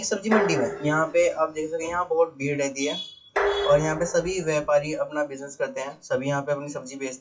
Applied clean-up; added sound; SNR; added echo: classical method WPE with log-MMSE.